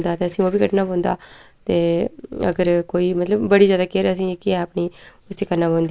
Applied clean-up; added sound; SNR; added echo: none; none; none; none.